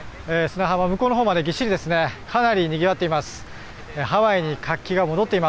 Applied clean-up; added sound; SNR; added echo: none; none; none; none.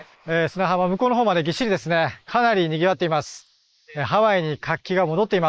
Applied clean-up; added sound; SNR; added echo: neural mask model Resemble Enhance denoiser.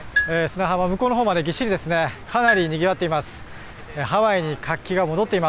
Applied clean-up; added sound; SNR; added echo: none; Marimba, xylophone; 7 dB; none.